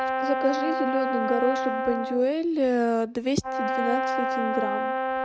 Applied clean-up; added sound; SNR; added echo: neural mask model RNNoise.